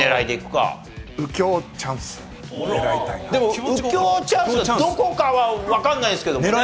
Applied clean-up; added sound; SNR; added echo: none; none; none; none.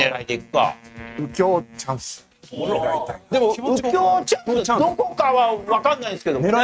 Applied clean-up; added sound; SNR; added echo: neural mask model RNNoise.